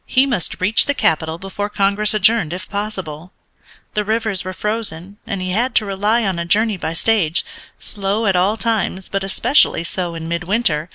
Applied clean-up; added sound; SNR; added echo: none; none; none; none.